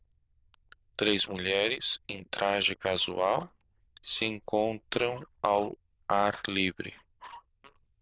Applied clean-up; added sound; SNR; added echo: neural diffusion model UNIVERSE++.